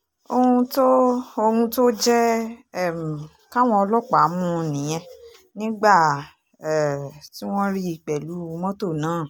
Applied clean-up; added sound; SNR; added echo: none; none; none; none.